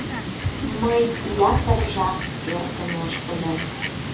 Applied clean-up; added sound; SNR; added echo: none; Fowl; 1 dB; reverberation time 0.3 s.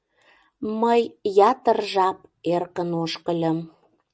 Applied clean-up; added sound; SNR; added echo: none; none; none; none.